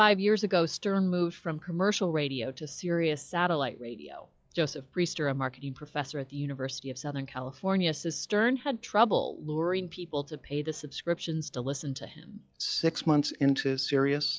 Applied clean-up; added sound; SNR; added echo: classical method log-MMSE.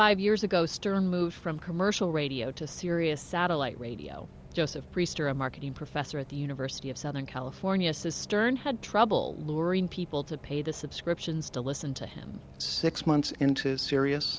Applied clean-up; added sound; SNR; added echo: none; Bus; 20 dB; none.